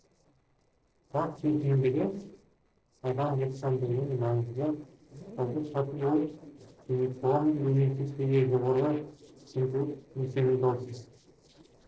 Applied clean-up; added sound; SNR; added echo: neural separator model SepFormer DNS4.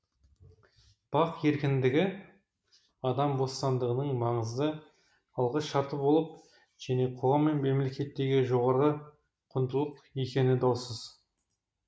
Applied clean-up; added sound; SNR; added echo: none; none; none; none.